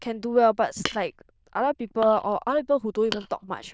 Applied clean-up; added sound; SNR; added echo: neural diffusion model UNIVERSE++.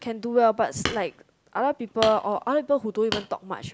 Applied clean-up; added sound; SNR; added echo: none; Hammer; 11 dB; none.